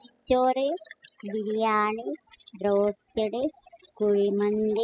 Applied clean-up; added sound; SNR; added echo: classical method spectral subtraction.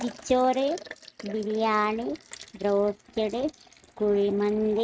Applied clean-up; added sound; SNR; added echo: neural mask model RNNoise.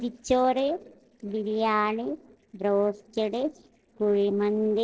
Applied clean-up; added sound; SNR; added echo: neural separator model SepFormer DNS4.